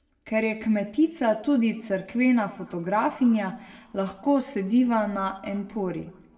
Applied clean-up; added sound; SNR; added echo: none; none; none; reverberation time 1.1 s.